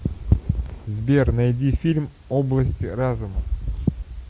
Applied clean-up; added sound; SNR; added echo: none; none; none; none.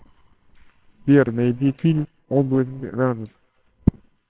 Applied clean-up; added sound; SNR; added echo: neural separator model SepFormer WHAMR!.